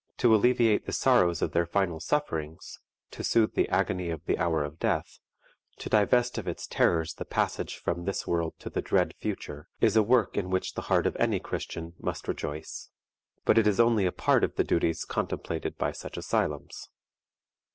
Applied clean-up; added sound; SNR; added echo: none; none; none; none.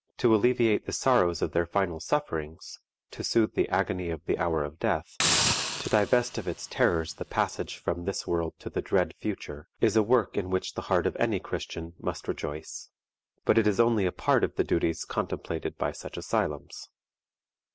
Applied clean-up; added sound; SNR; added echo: none; Hiss; 3 dB; none.